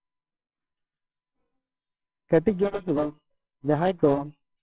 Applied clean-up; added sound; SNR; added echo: neural separator model SepFormer WHAMR!.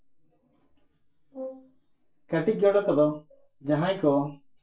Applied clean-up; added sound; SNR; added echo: neural separator model SepFormer DNS4.